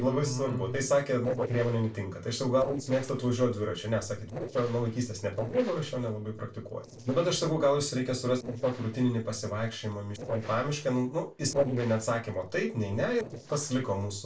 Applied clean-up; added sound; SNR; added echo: neural separator model SepFormer DNS4.